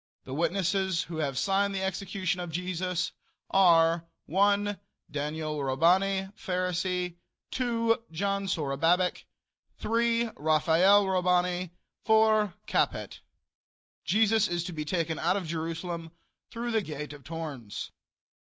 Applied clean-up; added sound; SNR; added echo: none; none; none; none.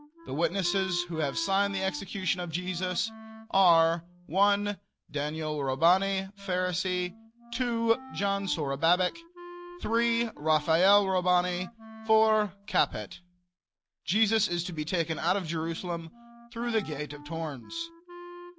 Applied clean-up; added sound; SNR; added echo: none; Wind instrument, woodwind instrument; 19 dB; none.